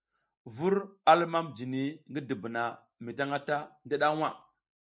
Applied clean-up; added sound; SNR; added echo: neural mask model Resemble Enhance denoiser.